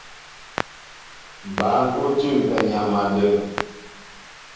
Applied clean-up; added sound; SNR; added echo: none; Clock; 11 dB; reverberation time 1.3 s.